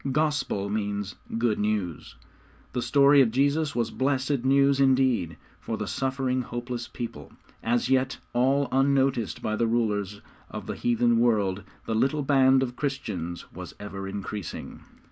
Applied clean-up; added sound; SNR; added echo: none; none; none; none.